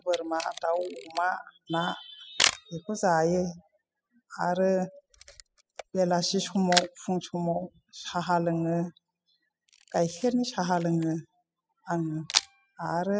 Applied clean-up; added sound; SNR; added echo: classical method spectral subtraction.